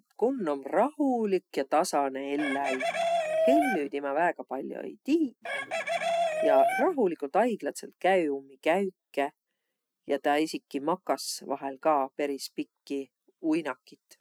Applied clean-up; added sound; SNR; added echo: none; Chicken, rooster; 1 dB; none.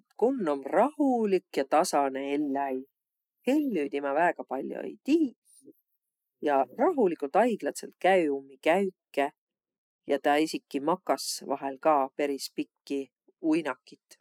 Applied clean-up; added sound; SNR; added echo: neural mask model Resemble Enhance denoiser.